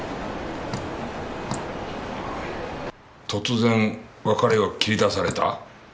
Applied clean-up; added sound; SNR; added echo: none; Drip; 11 dB; none.